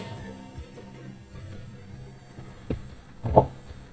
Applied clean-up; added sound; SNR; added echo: neural mask model DeepFilterNet 3.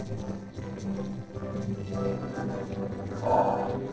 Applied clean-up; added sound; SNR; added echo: neural separator model SepFormer DNS4.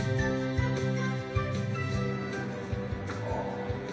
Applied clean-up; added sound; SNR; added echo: none; Bowed string instrument; 7 dB; reverberation time 1.0 s.